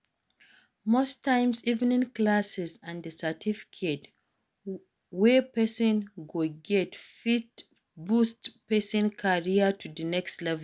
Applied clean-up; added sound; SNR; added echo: none; none; none; none.